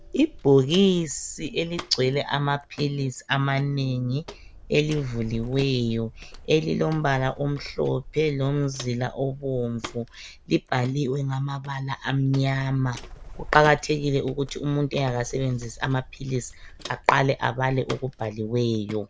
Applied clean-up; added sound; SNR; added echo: none; Bird + Walk, footsteps; 17 dB; none.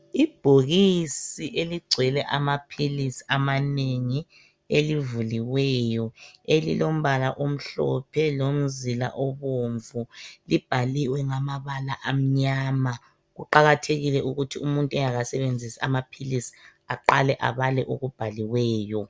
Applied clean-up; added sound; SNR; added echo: none; none; none; none.